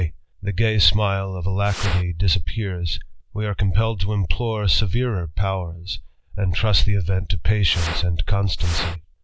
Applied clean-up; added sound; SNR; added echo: none; Fire; 11 dB; none.